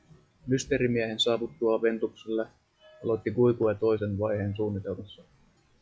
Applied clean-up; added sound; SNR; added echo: classical method log-MMSE.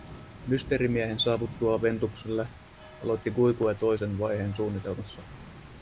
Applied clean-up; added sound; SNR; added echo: none; Rain; 16 dB; none.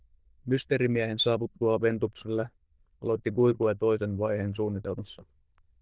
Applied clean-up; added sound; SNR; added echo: neural diffusion model UNIVERSE++.